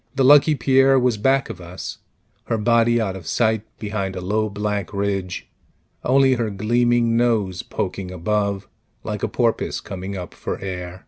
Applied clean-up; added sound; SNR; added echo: none; none; none; none.